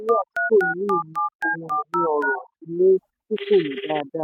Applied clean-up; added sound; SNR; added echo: neural mask model RNNoise.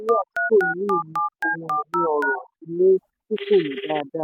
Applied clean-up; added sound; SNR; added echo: none; Telephone; 4 dB; none.